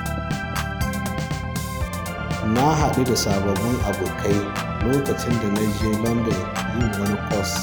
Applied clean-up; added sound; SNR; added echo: none; Organ; 2 dB; none.